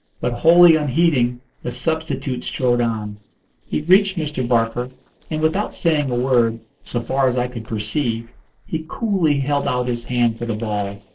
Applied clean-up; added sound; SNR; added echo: neural separator model SepFormer DNS4.